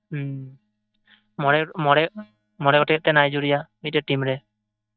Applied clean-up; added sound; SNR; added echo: neural mask model DeepFilterNet 3.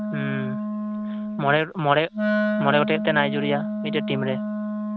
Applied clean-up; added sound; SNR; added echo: none; Wind instrument, woodwind instrument; 1 dB; none.